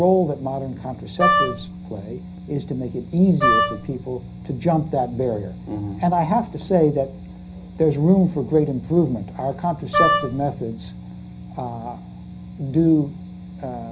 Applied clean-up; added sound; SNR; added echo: none; Wind instrument, woodwind instrument; -2 dB; reverberation time 0.5 s.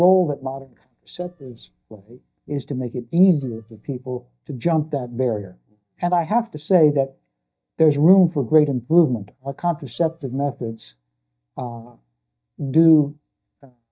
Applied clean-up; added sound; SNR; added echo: neural mask model DeepFilterNet 3.